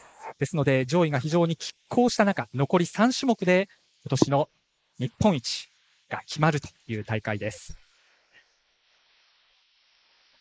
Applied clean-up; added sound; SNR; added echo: neural mask model Resemble Enhance denoiser.